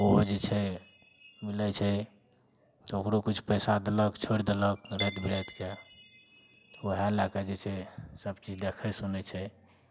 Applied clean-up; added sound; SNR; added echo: none; Chime; 14 dB; none.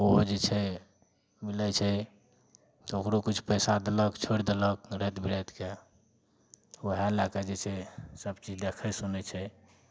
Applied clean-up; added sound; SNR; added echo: none; none; none; none.